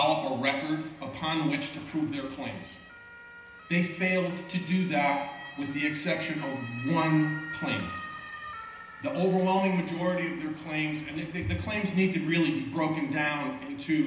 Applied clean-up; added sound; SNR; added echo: none; Motor vehicle (road) / Siren; 16 dB; reverberation time 0.9 s.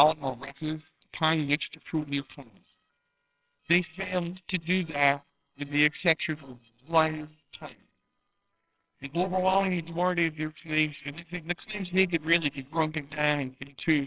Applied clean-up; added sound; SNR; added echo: neural separator model SepFormer WHAMR!.